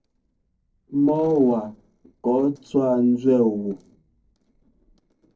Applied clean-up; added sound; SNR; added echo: neural separator model SepFormer DNS4.